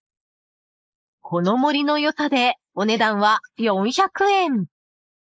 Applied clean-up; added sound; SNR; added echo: neural mask model Resemble Enhance denoiser.